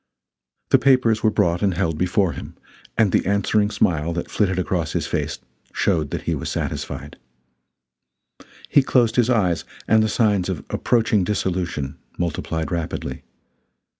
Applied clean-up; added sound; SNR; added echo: none; none; none; none.